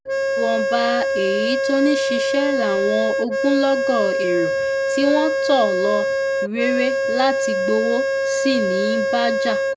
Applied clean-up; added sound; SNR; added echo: none; Organ; -2 dB; none.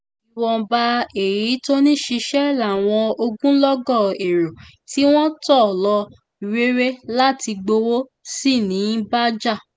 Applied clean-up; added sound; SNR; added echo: none; none; none; none.